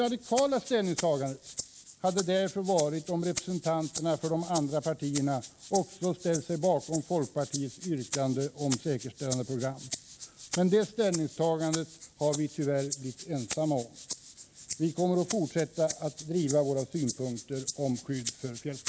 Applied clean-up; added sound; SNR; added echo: neural mask model Resemble Enhance denoiser.